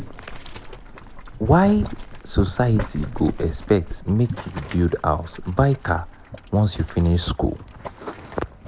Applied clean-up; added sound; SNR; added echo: none; Boiling; 12 dB; none.